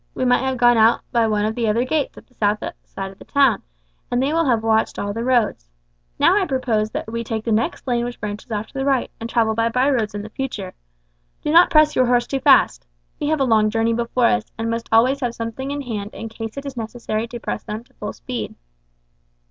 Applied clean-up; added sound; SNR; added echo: none; none; none; none.